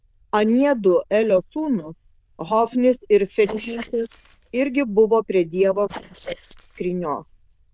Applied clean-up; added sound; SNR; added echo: neural diffusion model UNIVERSE++.